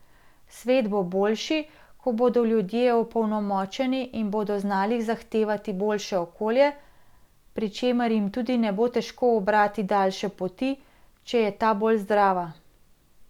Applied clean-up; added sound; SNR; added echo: none; none; none; none.